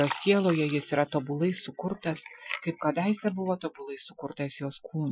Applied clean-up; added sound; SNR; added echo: classical method Wiener filter.